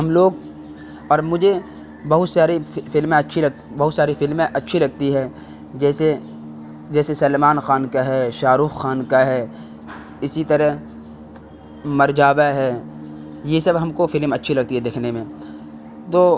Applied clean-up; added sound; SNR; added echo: none; none; none; none.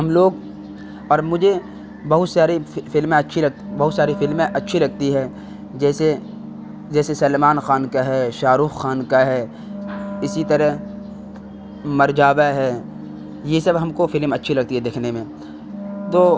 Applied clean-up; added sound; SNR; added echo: none; Wind instrument, woodwind instrument; 15 dB; none.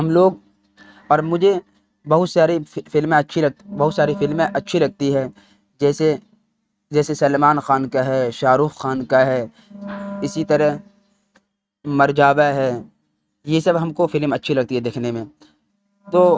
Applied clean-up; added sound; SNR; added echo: neural mask model RNNoise.